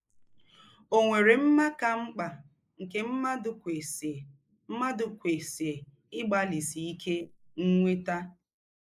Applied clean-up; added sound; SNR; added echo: neural mask model Resemble Enhance denoiser.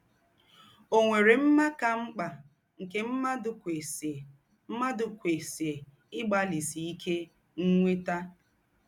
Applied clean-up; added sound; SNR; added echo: none; none; none; none.